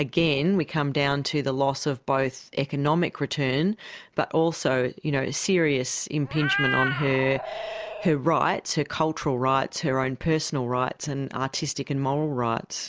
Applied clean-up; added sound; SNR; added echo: none; Meow; 5 dB; none.